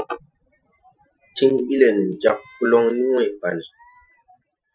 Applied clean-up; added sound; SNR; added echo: classical method Wiener filter.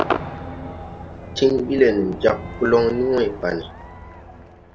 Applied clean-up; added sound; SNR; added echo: none; Crowd / Cheering / Fireworks; 9 dB; none.